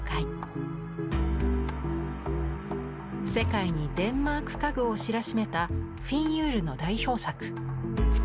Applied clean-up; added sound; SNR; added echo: none; none; none; none.